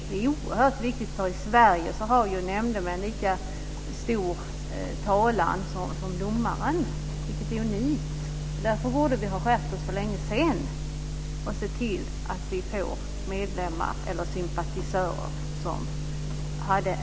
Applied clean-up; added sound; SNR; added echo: none; Engine; 17 dB; none.